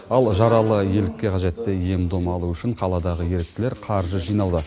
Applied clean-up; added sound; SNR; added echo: none; none; none; none.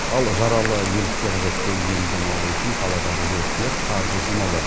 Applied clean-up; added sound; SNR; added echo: none; Rain; -1 dB; none.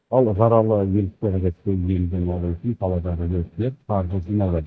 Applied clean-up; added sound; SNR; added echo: neural mask model DeepFilterNet 3.